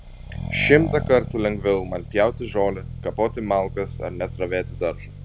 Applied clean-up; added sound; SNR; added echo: none; Accelerating, revving, vroom; 9 dB; none.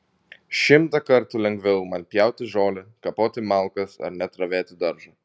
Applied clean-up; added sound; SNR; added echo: none; none; none; none.